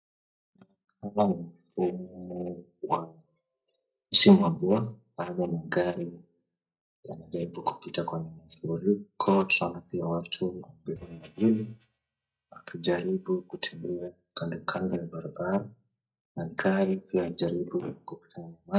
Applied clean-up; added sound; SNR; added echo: neural mask model DeepFilterNet 3.